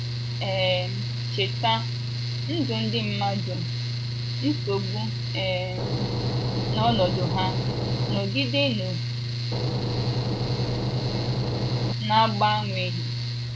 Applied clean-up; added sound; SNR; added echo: none; Mechanical fan + Engine / Boat, Water vehicle; -2 dB; none.